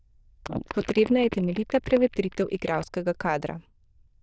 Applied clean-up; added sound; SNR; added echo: neural diffusion model UNIVERSE++.